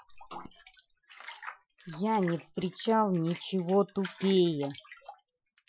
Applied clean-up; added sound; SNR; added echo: classical method Wiener filter.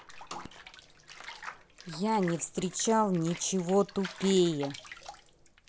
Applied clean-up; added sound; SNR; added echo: none; Bathtub (filling or washing) / Water; 16 dB; none.